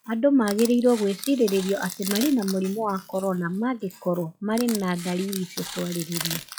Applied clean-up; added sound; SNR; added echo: classical method log-MMSE.